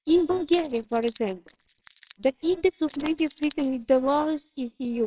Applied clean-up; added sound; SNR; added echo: neural separator model SepFormer WHAMR!.